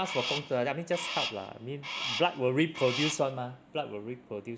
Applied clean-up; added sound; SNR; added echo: none; Crow; 7 dB; none.